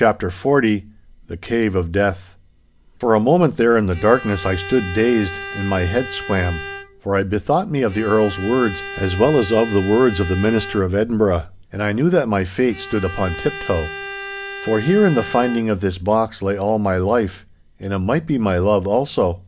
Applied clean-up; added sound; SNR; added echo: none; Bowed string instrument; 13 dB; none.